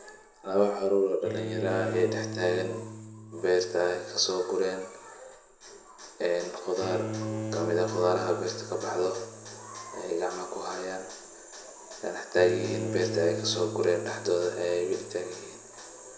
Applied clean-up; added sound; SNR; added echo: none; Bowed string instrument; 10 dB; reverberation time 0.6 s.